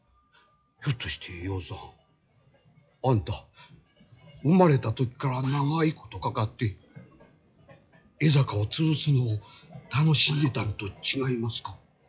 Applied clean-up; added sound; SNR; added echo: classical method log-MMSE.